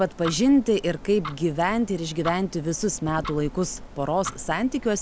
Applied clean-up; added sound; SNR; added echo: none; Tick-tock; 13 dB; none.